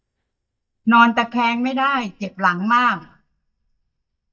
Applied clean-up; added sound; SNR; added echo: neural mask model DeepFilterNet 3.